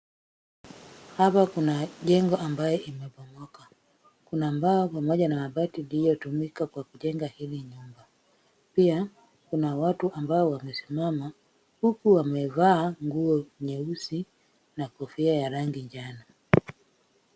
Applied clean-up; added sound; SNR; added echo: none; none; none; none.